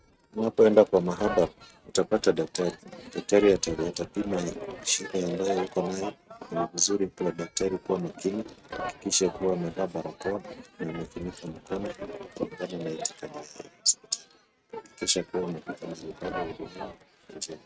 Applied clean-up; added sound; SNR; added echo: neural mask model RNNoise.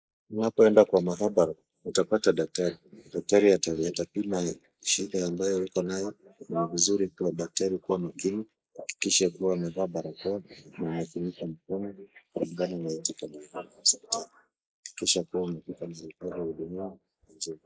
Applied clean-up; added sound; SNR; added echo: neural mask model Resemble Enhance denoiser.